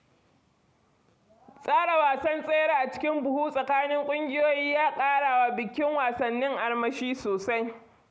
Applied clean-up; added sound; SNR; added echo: none; none; none; none.